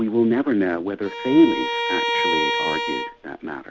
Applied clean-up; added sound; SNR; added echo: none; Bowed string instrument; 3 dB; none.